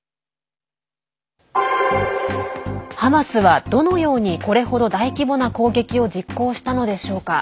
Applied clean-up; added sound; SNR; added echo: none; none; none; none.